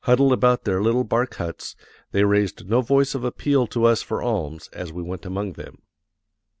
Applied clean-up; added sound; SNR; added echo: none; none; none; none.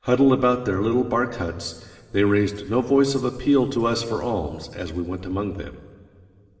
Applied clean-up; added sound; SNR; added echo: none; none; none; reverberation time 2.9 s.